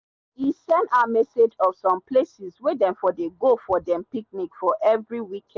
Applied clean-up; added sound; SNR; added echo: none; none; none; none.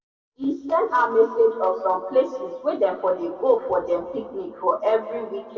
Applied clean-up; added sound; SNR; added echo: none; none; none; reverberation time 1.8 s.